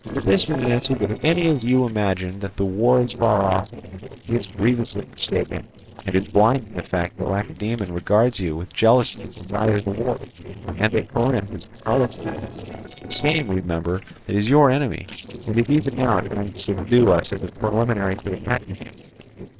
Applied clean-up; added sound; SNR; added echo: neural separator model SepFormer DNS4.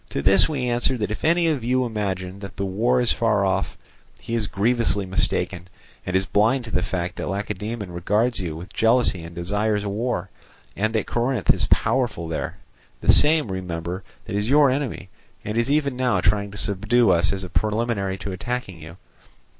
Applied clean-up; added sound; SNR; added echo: none; none; none; none.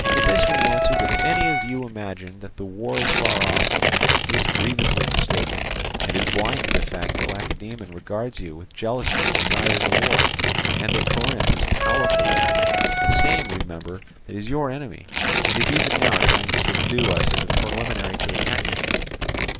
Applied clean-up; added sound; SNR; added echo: none; Tearing + Wind instrument, woodwind instrument; -5 dB; none.